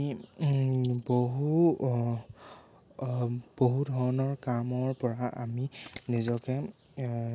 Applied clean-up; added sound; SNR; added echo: neural mask model Resemble Enhance denoiser.